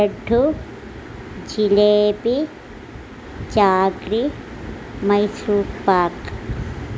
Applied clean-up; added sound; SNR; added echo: none; none; none; none.